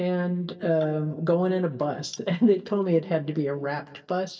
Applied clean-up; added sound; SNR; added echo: neural mask model DeepFilterNet 3.